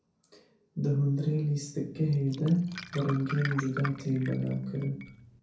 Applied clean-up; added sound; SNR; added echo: none; Glass; 13 dB; reverberation time 0.6 s.